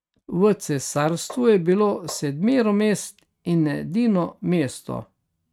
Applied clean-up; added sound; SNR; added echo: neural mask model RNNoise.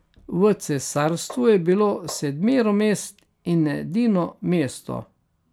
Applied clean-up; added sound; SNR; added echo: none; Tap; 20 dB; none.